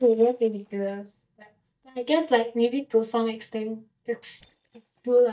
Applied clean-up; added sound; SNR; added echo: neural mask model DeepFilterNet 3.